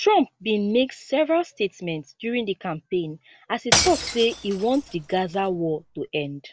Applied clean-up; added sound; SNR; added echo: none; Shatter / Crushing; 4 dB; none.